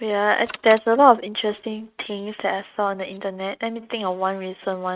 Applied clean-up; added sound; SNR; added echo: neural mask model RNNoise.